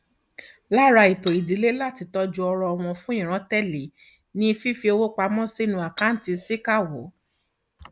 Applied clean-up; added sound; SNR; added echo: none; Cutlery, silverware / Dishes, pots, and pans; 17 dB; none.